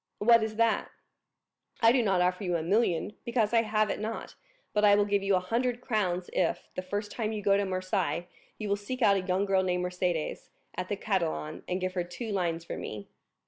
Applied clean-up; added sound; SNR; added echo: none; none; none; none.